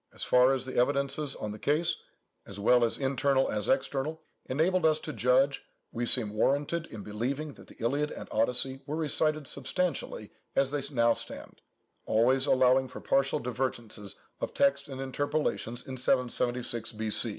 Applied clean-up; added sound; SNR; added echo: none; none; none; none.